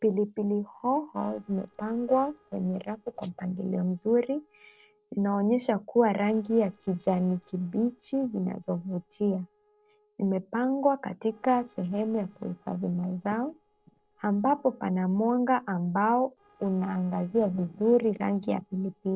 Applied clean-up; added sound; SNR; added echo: neural separator model SepFormer DNS4.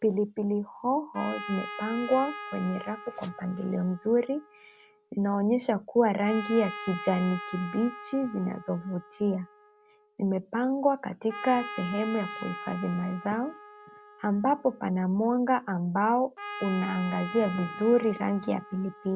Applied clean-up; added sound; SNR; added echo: none; Trumpet; 14 dB; none.